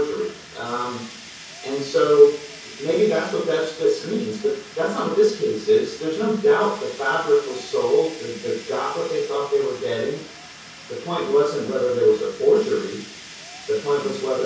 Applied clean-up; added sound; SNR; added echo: none; Fire; 18 dB; reverberation time 0.6 s.